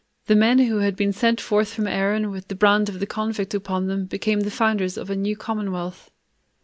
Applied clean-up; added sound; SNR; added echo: none; none; none; none.